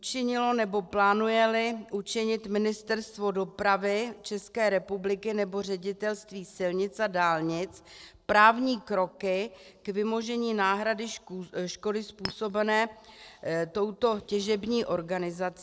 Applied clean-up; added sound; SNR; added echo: neural separator model SepFormer DNS4.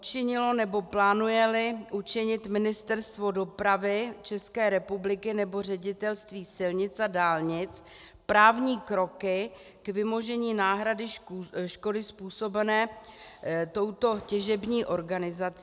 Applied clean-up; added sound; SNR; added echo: none; none; none; none.